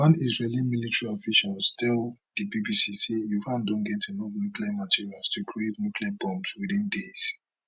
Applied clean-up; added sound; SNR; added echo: none; none; none; none.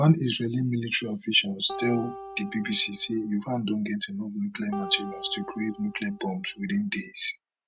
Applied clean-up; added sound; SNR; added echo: none; Acoustic guitar; 15 dB; none.